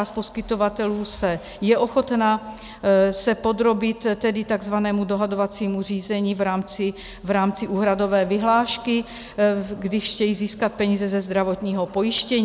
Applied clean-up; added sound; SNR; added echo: none; none; none; none.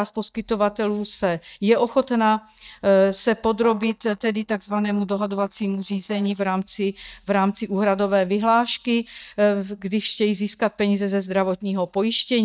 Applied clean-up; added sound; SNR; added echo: neural mask model DeepFilterNet 3.